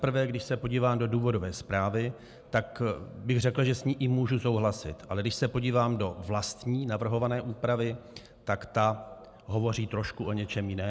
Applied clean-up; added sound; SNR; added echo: none; none; none; none.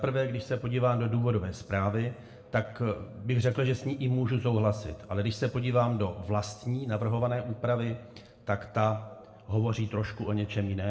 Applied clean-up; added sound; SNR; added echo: none; none; none; reverberation time 1.0 s.